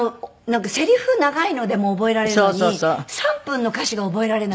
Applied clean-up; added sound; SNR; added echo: none; none; none; none.